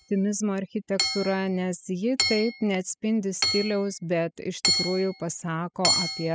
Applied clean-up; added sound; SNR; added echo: classical method spectral subtraction.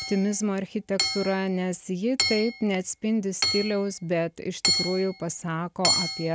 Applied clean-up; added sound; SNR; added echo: none; Hammer / Chink, clink; 4 dB; none.